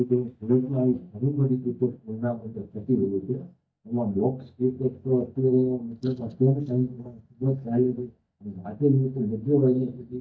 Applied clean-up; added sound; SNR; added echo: neural mask model DeepFilterNet 3.